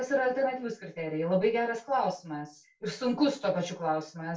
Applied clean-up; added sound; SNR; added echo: none; none; none; reverberation time 0.2 s.